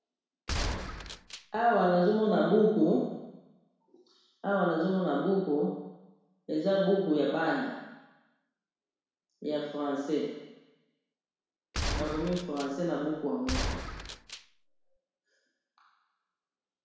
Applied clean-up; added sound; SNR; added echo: none; Gunshot, gunfire; 5 dB; reverberation time 1.1 s.